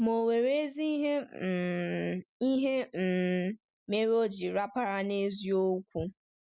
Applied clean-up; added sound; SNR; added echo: none; none; none; none.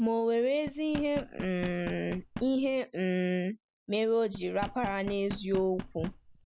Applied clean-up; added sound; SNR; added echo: none; Knock; 12 dB; none.